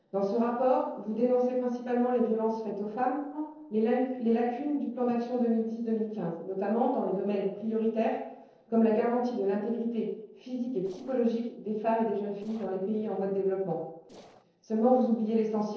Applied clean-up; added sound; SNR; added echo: neural separator model SepFormer DNS4.